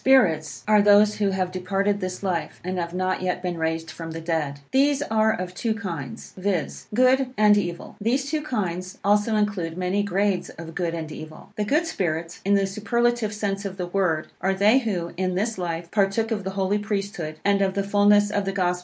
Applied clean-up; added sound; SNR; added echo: none; none; none; none.